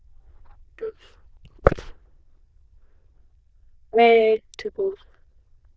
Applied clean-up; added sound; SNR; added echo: neural diffusion model UNIVERSE++.